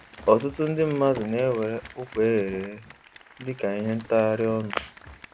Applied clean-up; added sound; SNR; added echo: none; Run + Applause; 19 dB; none.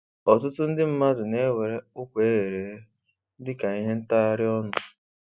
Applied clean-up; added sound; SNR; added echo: none; none; none; none.